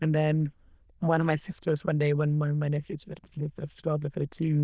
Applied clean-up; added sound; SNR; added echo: neural diffusion model UNIVERSE++.